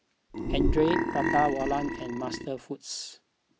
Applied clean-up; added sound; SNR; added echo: none; Burping, eructation; -1 dB; none.